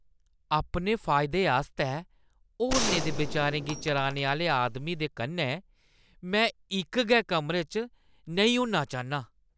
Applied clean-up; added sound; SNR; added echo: none; Gunshot, gunfire; 4 dB; none.